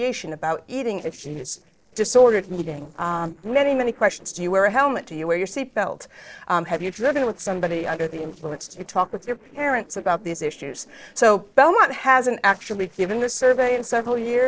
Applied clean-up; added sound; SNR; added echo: neural separator model SepFormer DNS4.